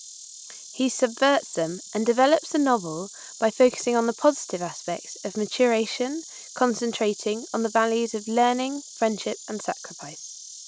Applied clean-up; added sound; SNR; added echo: none; Insect; 17 dB; none.